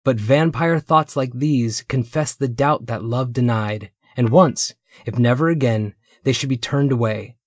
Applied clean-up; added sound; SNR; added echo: neural mask model DeepFilterNet 3.